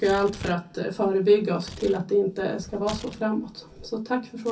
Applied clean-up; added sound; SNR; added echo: none; Tearing; 18 dB; reverberation time 0.3 s.